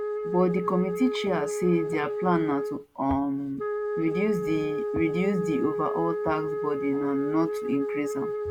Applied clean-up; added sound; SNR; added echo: none; Wind instrument, woodwind instrument; 2 dB; none.